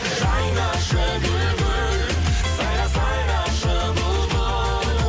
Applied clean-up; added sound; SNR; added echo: none; none; none; none.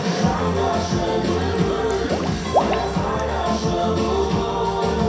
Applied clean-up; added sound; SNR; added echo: none; Water / Liquid; 9 dB; reverberation time 0.7 s.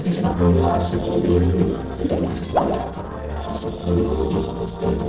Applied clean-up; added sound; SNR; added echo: neural separator model SepFormer DNS4.